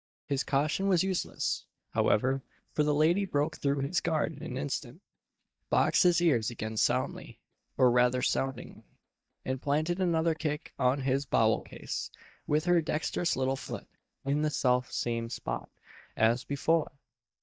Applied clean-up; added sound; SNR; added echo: neural mask model DeepFilterNet 3.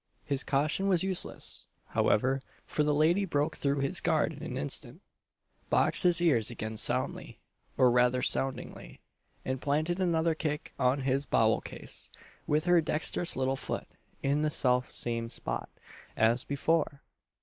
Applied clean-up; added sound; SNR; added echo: none; none; none; none.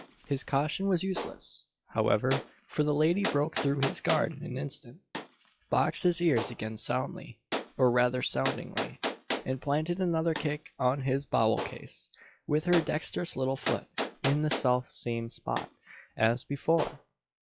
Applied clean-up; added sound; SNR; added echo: classical method log-MMSE.